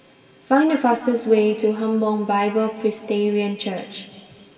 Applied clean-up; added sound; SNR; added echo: none; none; none; reverberation time 1.8 s.